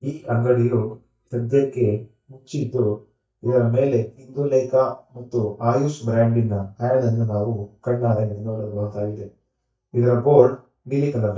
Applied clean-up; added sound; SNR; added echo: neural mask model DeepFilterNet 3.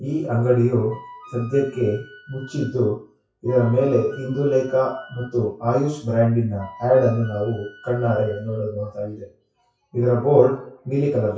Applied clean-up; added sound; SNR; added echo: classical method WPE with log-MMSE.